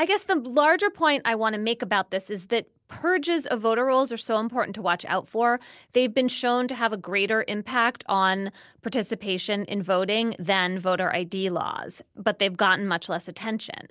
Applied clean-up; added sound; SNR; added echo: none; none; none; none.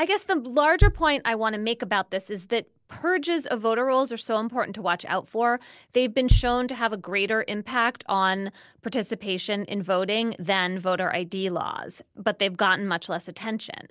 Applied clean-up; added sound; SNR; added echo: none; Bass drum; 2 dB; none.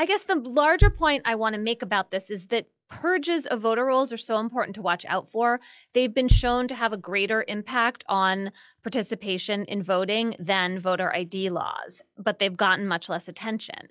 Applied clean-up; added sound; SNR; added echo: classical method log-MMSE.